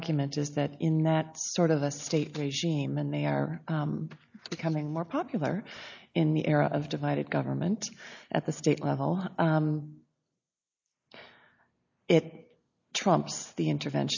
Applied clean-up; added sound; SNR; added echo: neural mask model Resemble Enhance denoiser.